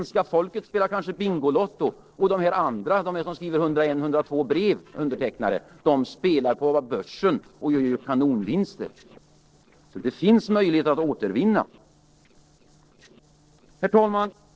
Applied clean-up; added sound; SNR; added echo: neural separator model SepFormer DNS4.